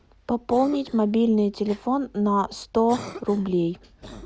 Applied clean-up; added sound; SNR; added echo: none; Cough; 19 dB; none.